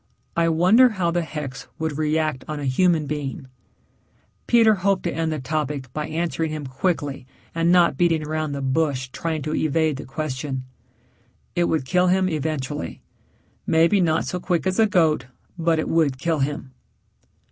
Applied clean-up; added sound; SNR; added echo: none; none; none; none.